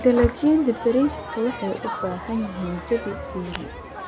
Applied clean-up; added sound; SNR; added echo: none; Crowd; 11 dB; none.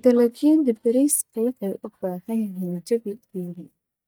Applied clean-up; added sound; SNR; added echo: neural mask model DeepFilterNet 3.